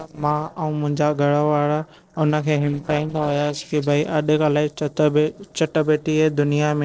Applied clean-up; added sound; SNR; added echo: neural separator model SepFormer DNS4.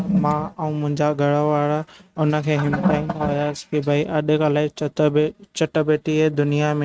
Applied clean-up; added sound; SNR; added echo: neural mask model RNNoise.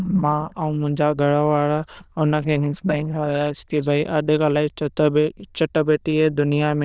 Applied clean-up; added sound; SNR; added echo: neural diffusion model UNIVERSE++.